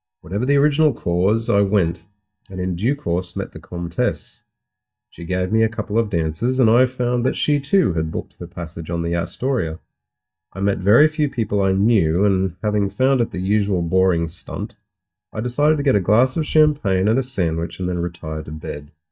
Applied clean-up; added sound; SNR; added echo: neural mask model DeepFilterNet 3.